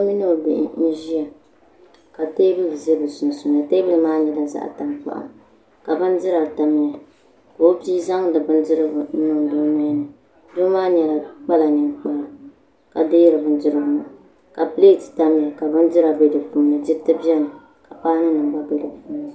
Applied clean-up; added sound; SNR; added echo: none; none; none; none.